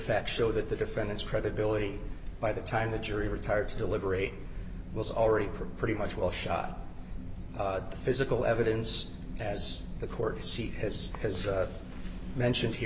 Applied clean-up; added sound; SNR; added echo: none; none; none; none.